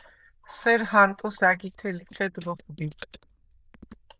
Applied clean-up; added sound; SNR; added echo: neural diffusion model UNIVERSE++.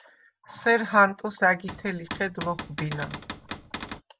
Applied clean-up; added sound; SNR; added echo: none; Cupboard open or close / Door; 11 dB; none.